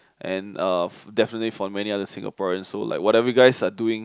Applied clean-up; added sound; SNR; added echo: none; none; none; none.